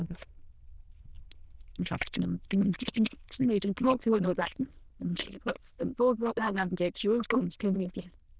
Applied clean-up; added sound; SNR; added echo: neural diffusion model UNIVERSE++.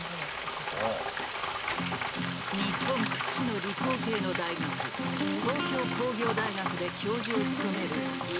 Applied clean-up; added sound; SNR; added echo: none; Frying (food); 2 dB; none.